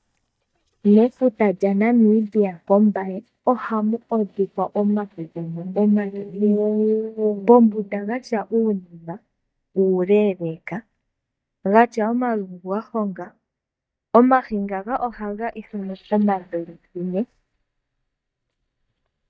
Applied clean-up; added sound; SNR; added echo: neural mask model DeepFilterNet 3.